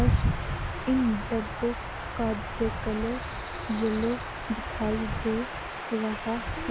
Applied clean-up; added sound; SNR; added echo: none; Stream / Chirp, tweet / Wind; 1 dB; none.